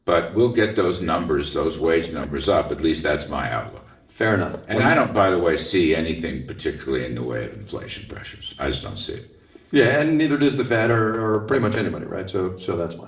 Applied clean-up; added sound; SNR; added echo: neural separator model SepFormer DNS4.